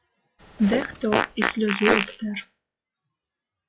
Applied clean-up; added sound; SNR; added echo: classical method log-MMSE.